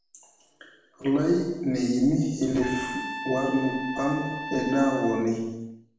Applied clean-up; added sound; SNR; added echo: none; Trumpet; 9 dB; reverberation time 0.9 s.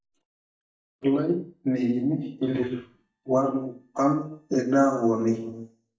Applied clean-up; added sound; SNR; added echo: neural mask model DeepFilterNet 3.